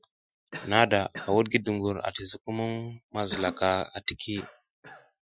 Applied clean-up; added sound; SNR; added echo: classical method Wiener filter.